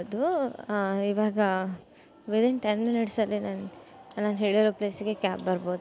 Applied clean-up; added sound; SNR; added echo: none; none; none; none.